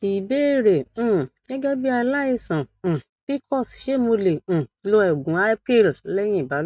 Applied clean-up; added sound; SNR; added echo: none; none; none; none.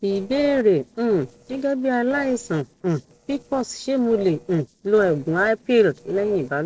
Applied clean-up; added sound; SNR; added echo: neural separator model SepFormer DNS4.